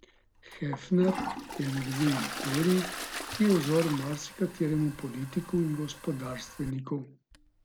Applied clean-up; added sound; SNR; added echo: none; Toilet flush; 10 dB; none.